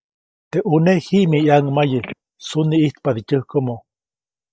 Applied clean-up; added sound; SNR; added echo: neural mask model DeepFilterNet 3.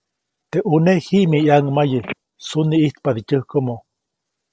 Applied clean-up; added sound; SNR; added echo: neural separator model SepFormer DNS4.